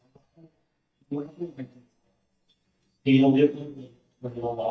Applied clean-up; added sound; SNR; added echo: neural mask model DeepFilterNet 3.